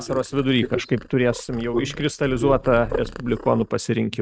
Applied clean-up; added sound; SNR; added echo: neural mask model RNNoise.